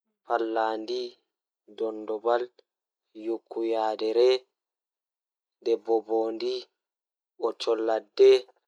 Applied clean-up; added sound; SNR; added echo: none; none; none; none.